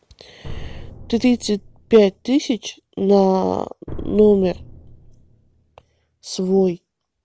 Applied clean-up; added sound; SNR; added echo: none; Drum; 17 dB; none.